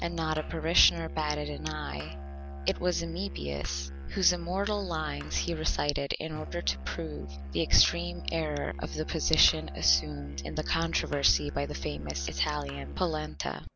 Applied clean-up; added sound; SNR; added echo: none; Musical instrument; 8 dB; none.